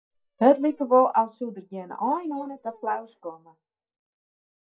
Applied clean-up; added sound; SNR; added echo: neural mask model DeepFilterNet 3.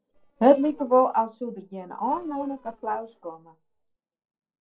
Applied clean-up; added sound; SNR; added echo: neural separator model SepFormer DNS4.